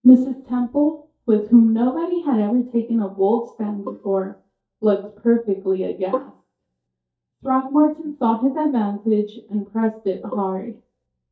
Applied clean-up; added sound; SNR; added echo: neural mask model DeepFilterNet 3.